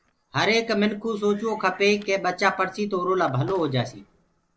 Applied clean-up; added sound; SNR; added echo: neural separator model SepFormer DNS4.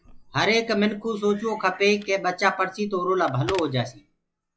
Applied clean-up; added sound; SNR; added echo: classical method log-MMSE.